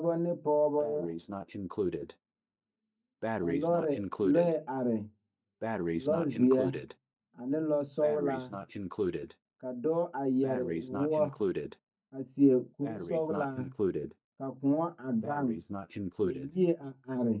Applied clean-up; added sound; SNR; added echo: neural mask model DeepFilterNet 3.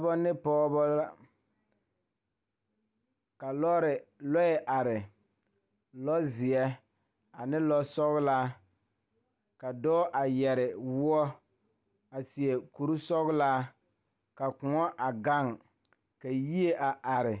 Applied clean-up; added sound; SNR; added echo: none; none; none; none.